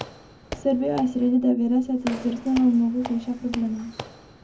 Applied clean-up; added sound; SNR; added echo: none; Squeak / Walk, footsteps; 15 dB; reverberation time 0.3 s.